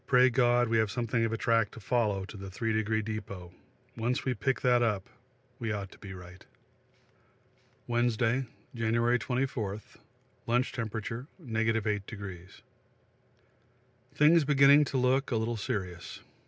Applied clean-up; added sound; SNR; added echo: none; none; none; none.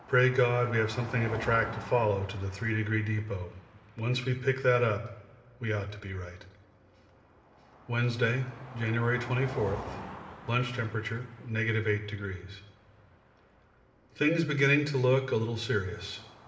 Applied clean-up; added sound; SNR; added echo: none; Car passing by; 17 dB; reverberation time 1.6 s.